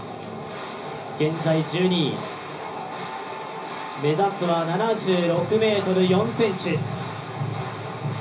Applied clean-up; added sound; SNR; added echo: none; none; none; reverberation time 0.5 s.